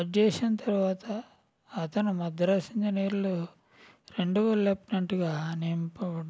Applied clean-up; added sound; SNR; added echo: none; none; none; none.